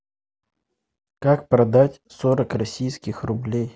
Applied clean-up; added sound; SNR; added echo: none; none; none; none.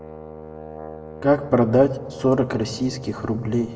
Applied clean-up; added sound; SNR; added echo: none; Brass instrument; 16 dB; reverberation time 1.1 s.